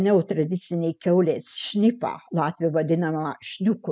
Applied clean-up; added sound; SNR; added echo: none; none; none; none.